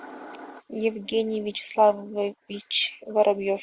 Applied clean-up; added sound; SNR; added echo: none; none; none; none.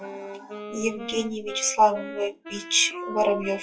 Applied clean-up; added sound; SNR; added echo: classical method WPE with log-MMSE.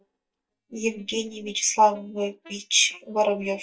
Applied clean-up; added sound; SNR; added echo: neural mask model DeepFilterNet 3.